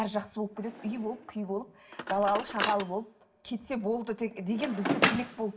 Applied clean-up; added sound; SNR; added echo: none; Drawer open or close; 3 dB; reverberation time 0.3 s.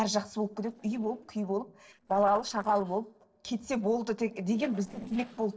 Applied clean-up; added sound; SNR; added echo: neural separator model SepFormer DNS4.